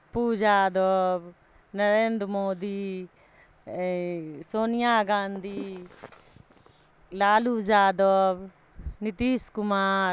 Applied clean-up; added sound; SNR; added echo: none; none; none; none.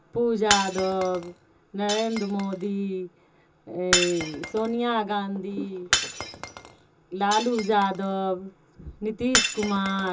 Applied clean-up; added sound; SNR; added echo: none; Shatter; 5 dB; reverberation time 0.2 s.